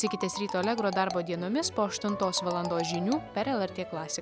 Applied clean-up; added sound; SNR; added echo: none; Marimba, xylophone; 11 dB; none.